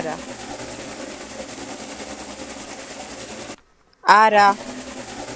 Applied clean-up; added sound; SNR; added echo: none; Engine starting; 12 dB; none.